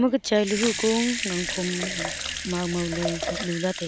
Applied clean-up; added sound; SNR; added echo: none; Sink (filling or washing) / Water tap, faucet / Liquid; 5 dB; none.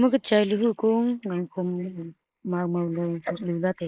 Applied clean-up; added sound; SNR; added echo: neural mask model Resemble Enhance denoiser.